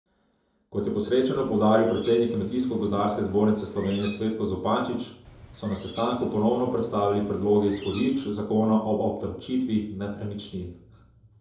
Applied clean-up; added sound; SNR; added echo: none; Bird; 20 dB; reverberation time 2.6 s.